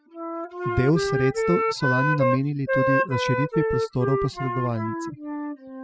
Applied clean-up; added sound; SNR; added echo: classical method spectral subtraction.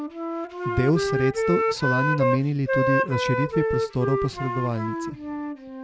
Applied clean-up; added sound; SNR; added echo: none; Wind instrument, woodwind instrument; 0 dB; none.